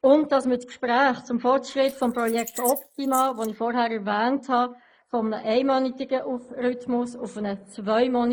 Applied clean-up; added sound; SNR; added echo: neural mask model Resemble Enhance denoiser.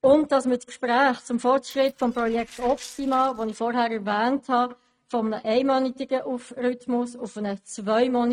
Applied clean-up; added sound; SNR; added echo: neural mask model RNNoise.